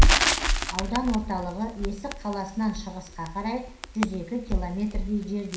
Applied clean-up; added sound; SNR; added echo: none; Crackle; -4 dB; reverberation time 0.5 s.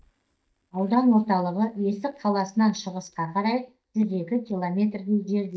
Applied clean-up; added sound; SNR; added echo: neural mask model DeepFilterNet 3.